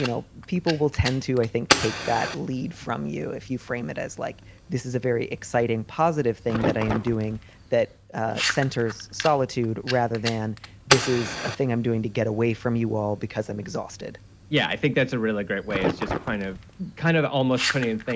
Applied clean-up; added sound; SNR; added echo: none; Fire; 7 dB; none.